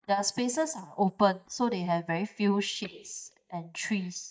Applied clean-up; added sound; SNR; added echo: neural mask model DeepFilterNet 3.